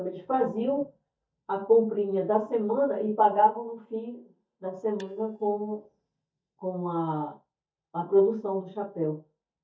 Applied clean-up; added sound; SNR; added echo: neural mask model DeepFilterNet 3.